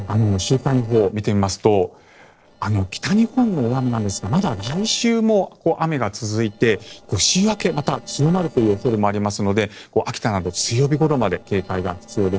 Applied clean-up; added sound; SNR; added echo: neural separator model SepFormer DNS4.